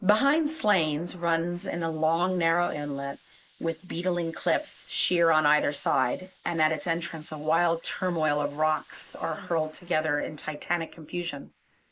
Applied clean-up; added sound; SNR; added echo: neural mask model Resemble Enhance denoiser.